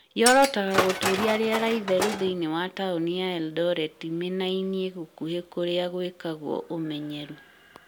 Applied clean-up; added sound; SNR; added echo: none; Tools; 2 dB; none.